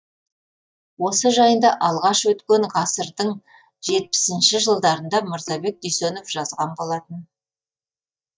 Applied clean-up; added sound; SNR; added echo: neural mask model DeepFilterNet 3.